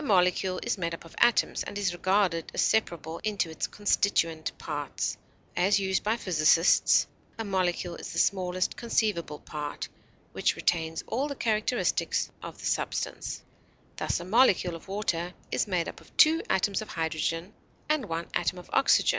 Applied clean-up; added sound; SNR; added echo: none; none; none; none.